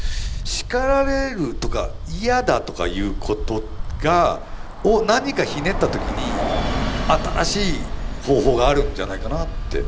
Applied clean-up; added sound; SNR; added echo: none; Bus; 3 dB; none.